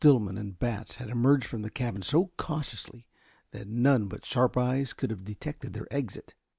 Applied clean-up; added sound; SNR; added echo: none; none; none; none.